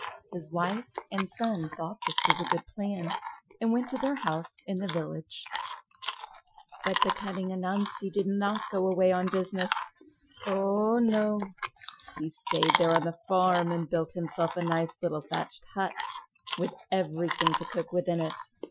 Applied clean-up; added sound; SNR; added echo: classical method Wiener filter.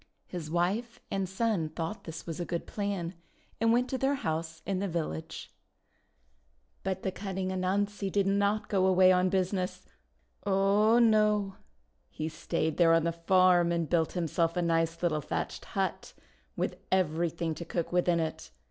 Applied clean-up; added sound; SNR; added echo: none; none; none; none.